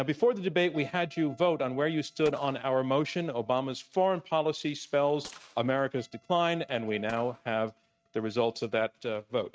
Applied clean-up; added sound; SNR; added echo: neural mask model RNNoise.